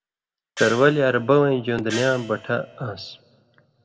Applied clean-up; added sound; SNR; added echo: none; Gong; 15 dB; reverberation time 0.2 s.